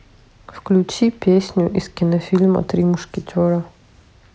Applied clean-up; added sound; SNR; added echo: none; none; none; none.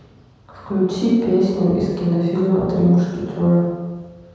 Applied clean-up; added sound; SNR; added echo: none; none; none; reverberation time 1.2 s.